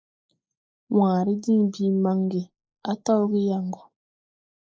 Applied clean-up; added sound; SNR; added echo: neural mask model Resemble Enhance denoiser.